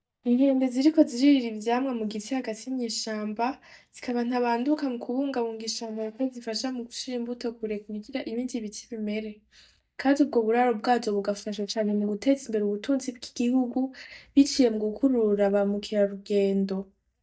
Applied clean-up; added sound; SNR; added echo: neural mask model DeepFilterNet 3.